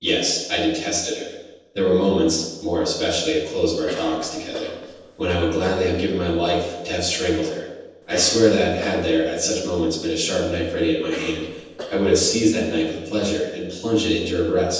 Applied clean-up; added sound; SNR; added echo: neural separator model SepFormer DNS4.